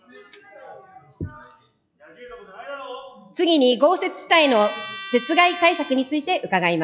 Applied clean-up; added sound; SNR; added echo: classical method log-MMSE.